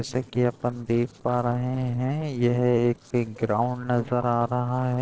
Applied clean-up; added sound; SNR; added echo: neural separator model SepFormer DNS4.